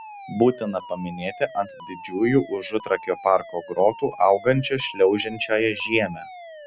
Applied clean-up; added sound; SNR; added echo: none; Alarm; 17 dB; none.